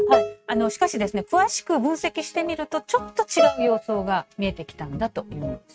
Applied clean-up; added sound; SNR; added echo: neural mask model RNNoise.